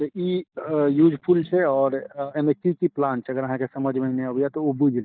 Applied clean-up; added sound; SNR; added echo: neural mask model DeepFilterNet 3.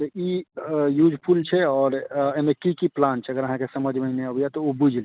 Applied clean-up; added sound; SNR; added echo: neural mask model Resemble Enhance denoiser.